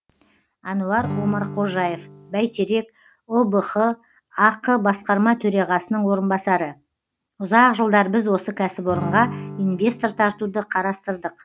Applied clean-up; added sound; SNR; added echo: none; Acoustic guitar / Strum; 9 dB; none.